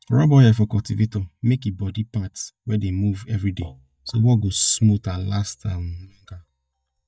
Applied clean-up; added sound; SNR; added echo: neural mask model DeepFilterNet 3.